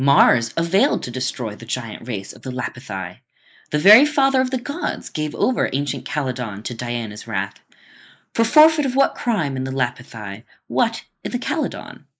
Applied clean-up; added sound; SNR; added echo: neural mask model Resemble Enhance denoiser.